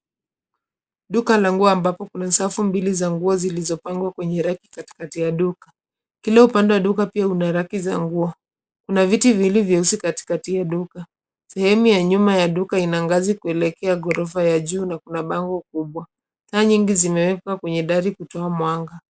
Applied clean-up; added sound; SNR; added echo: neural mask model Resemble Enhance denoiser.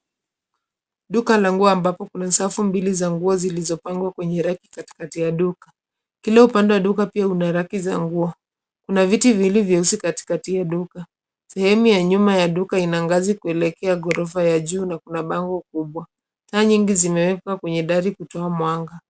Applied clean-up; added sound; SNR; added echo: none; Finger snapping; 20 dB; none.